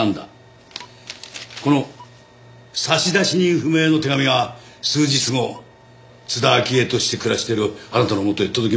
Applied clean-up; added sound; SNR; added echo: none; none; none; none.